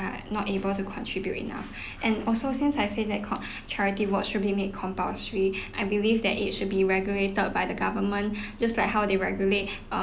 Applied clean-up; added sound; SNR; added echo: none; none; none; none.